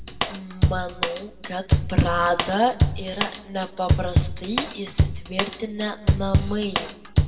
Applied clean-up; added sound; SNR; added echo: none; Drum kit; -4 dB; reverberation time 1.0 s.